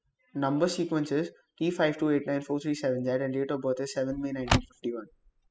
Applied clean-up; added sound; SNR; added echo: classical method spectral subtraction.